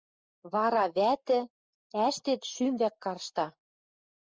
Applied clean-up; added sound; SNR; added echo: neural mask model Resemble Enhance denoiser.